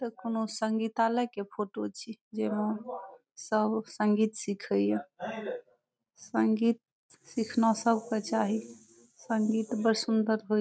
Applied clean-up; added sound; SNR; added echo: none; none; none; none.